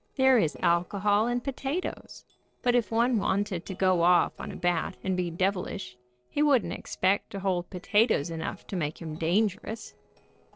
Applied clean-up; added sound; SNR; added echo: neural separator model SepFormer DNS4.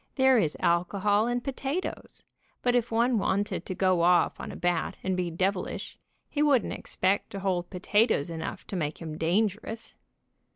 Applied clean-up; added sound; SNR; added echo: none; none; none; none.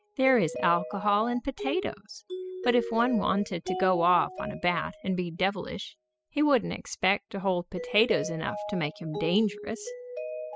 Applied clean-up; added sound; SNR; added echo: classical method spectral subtraction.